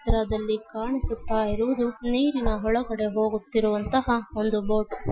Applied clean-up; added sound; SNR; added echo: classical method Wiener filter.